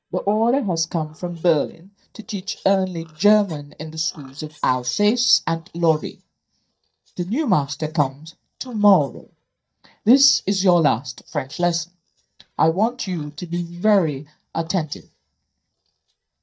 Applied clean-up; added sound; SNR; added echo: neural mask model DeepFilterNet 3.